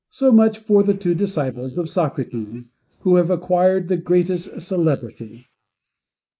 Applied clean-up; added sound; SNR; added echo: neural mask model Resemble Enhance denoiser.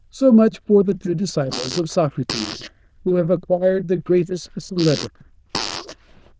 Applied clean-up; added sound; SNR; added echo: neural diffusion model UNIVERSE++.